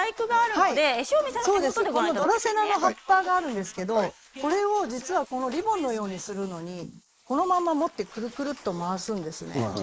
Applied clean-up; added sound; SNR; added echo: neural mask model Resemble Enhance denoiser.